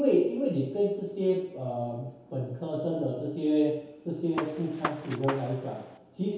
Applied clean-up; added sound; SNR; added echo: none; Gunshot, gunfire; 8 dB; reverberation time 0.8 s.